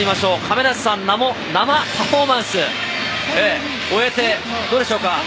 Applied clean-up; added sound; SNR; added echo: none; none; none; none.